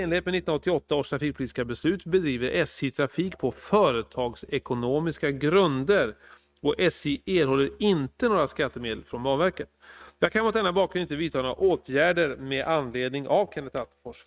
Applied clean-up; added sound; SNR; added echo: neural mask model RNNoise.